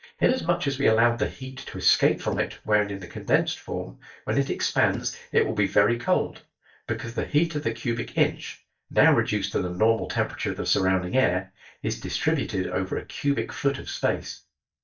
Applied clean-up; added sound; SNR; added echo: neural mask model DeepFilterNet 3.